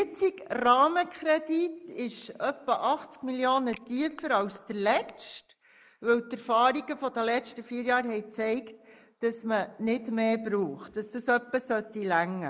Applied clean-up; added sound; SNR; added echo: neural mask model Resemble Enhance denoiser.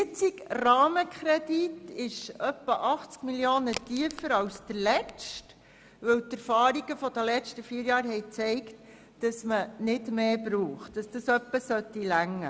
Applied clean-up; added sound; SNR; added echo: none; Crack; 16 dB; none.